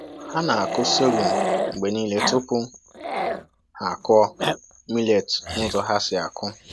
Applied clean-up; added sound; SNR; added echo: none; Growling; 5 dB; none.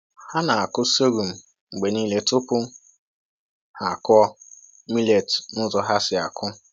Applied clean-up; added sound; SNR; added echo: none; none; none; none.